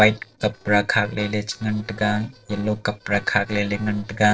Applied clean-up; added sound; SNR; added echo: neural separator model SepFormer DNS4.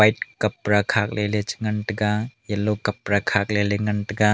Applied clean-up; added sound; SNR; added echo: none; none; none; none.